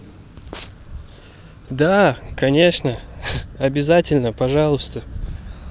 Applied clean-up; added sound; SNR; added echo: none; none; none; none.